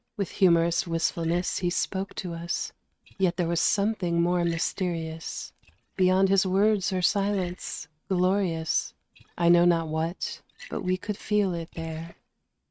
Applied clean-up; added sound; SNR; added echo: neural mask model RNNoise.